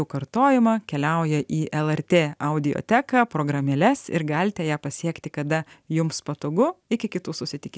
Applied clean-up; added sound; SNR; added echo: none; none; none; none.